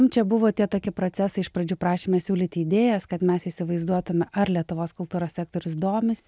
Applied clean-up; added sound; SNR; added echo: none; none; none; none.